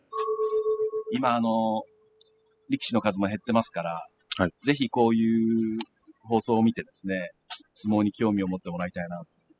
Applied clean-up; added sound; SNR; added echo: classical method spectral subtraction.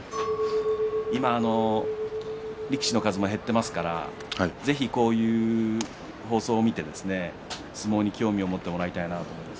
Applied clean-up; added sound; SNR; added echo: none; Chink, clink; 7 dB; none.